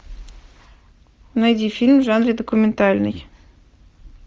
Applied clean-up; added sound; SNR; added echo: none; none; none; none.